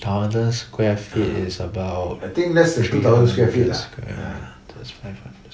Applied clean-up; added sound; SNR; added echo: none; none; none; none.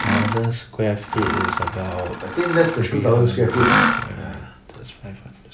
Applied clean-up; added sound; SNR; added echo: none; Mechanisms; 3 dB; none.